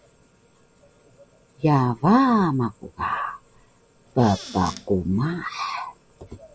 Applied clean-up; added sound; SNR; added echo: none; Squeak / Cupboard open or close; 15 dB; none.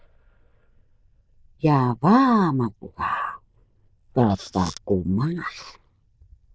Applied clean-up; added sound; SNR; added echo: neural diffusion model UNIVERSE++.